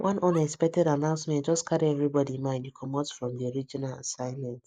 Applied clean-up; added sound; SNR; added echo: neural mask model Resemble Enhance denoiser.